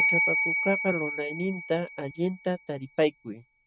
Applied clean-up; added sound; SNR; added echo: none; Bell; 1 dB; none.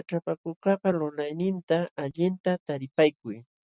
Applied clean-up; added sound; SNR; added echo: none; none; none; none.